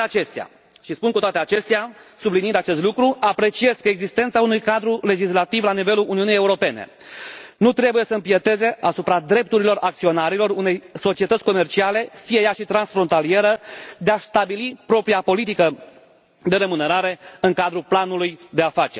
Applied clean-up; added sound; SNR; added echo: none; none; none; none.